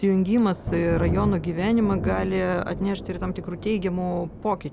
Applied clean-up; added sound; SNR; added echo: none; Thunder; 8 dB; none.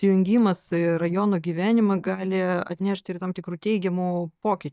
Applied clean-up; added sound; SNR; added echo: neural mask model DeepFilterNet 3.